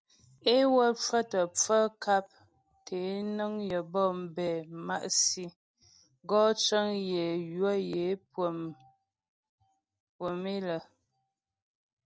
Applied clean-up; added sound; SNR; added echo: none; none; none; none.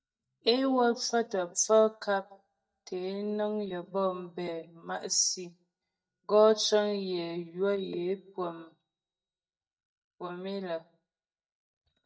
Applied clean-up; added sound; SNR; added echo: neural mask model DeepFilterNet 3.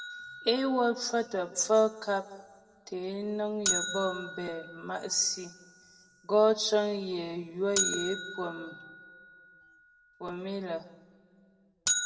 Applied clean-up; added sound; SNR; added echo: none; Bell; 7 dB; reverberation time 1.1 s.